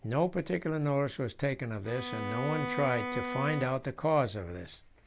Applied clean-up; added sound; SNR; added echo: none; Bowed string instrument; 6 dB; none.